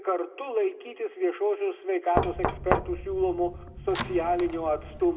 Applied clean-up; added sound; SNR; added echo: none; Knock; 4 dB; reverberation time 1.0 s.